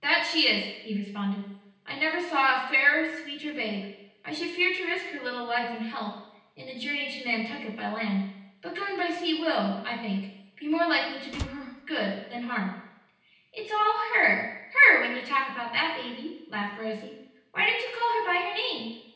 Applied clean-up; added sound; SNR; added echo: none; Slam; 12 dB; reverberation time 0.9 s.